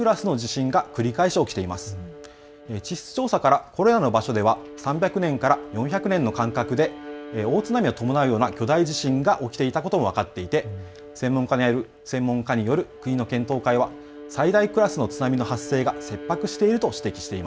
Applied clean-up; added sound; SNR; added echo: none; Bowed string instrument; 16 dB; none.